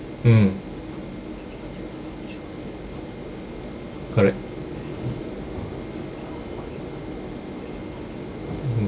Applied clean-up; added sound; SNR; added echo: none; none; none; none.